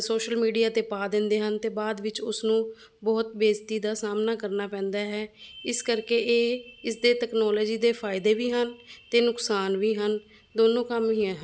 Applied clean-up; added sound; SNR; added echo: none; none; none; none.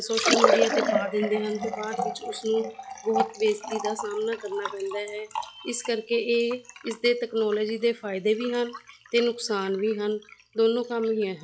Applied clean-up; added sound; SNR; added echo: classical method log-MMSE.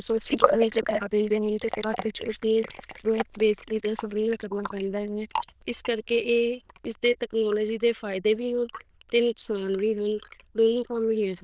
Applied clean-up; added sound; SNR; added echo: neural diffusion model UNIVERSE++.